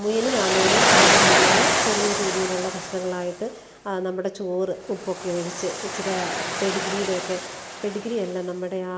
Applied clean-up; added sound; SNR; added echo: none; Waves, surf; -3 dB; none.